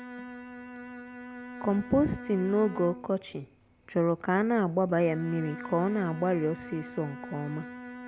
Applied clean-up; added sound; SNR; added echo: none; Bowed string instrument; 14 dB; none.